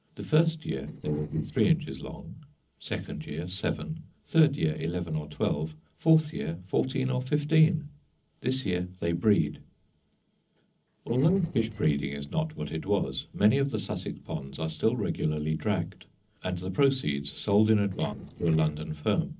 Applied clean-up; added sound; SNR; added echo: neural separator model SepFormer DNS4.